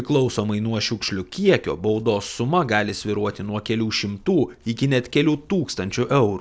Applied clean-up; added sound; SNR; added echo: none; none; none; none.